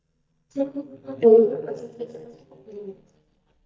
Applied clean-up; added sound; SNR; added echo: neural mask model DeepFilterNet 3.